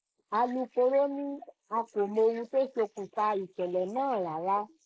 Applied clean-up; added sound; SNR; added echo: neural mask model Resemble Enhance denoiser.